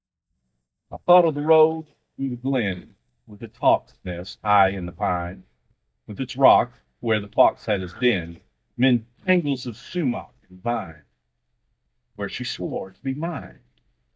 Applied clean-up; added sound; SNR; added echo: neural mask model DeepFilterNet 3.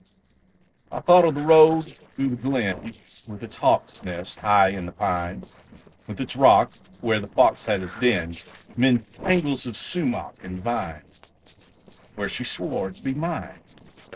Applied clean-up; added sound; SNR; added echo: neural separator model SepFormer DNS4.